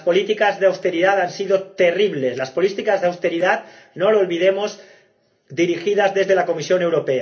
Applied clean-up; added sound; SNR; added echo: none; none; none; reverberation time 0.3 s.